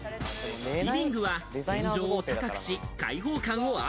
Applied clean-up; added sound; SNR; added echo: none; none; none; none.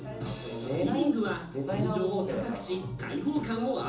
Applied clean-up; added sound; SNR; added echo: none; none; none; reverberation time 0.7 s.